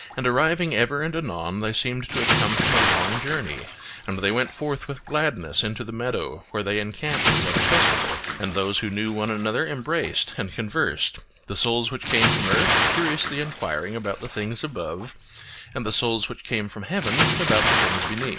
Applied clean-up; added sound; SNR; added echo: none; Bathtub (filling or washing) / Splash, splatter; 0 dB; none.